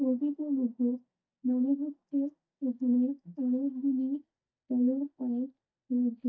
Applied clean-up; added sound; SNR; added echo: neural mask model DeepFilterNet 3.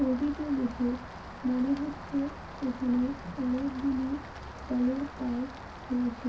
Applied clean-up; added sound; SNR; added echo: none; Rain; 11 dB; reverberation time 0.4 s.